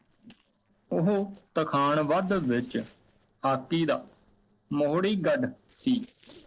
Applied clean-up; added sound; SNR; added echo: neural separator model SepFormer DNS4.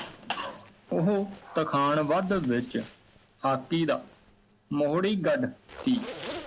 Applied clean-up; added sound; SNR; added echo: none; Zipper (clothing); 16 dB; none.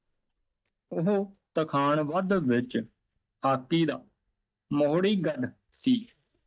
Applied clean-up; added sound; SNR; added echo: neural mask model DeepFilterNet 3.